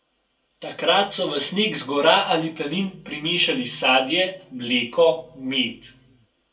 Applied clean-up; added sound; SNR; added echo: none; none; none; reverberation time 0.2 s.